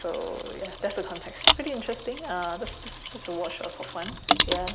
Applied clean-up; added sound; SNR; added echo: none; Mechanisms; -3 dB; none.